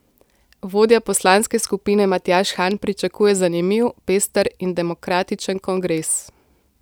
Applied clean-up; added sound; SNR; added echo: none; none; none; none.